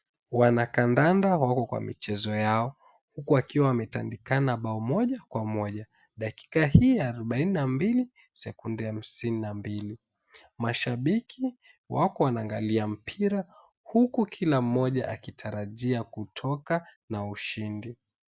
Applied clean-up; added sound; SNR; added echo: none; none; none; none.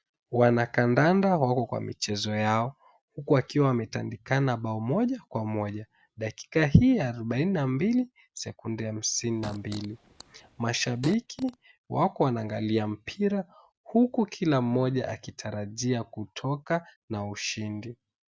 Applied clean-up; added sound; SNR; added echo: none; Fart; 17 dB; none.